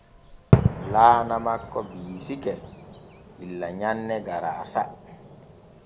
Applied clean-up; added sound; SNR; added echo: none; Fireworks; 2 dB; none.